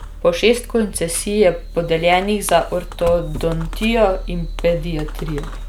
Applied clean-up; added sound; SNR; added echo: none; Fireworks; 9 dB; none.